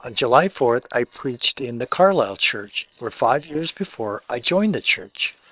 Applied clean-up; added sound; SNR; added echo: neural separator model SepFormer WHAM!.